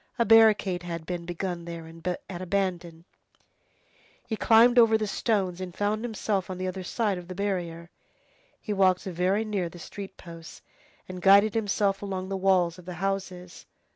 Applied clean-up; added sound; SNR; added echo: none; none; none; none.